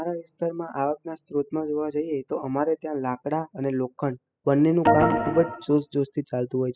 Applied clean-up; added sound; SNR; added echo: classical method spectral subtraction.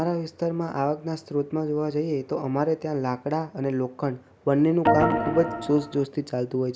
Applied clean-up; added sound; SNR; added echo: none; Organ; -1 dB; none.